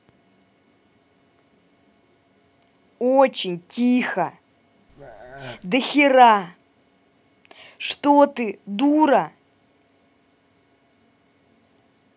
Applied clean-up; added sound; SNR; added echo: none; Burping, eructation; 17 dB; none.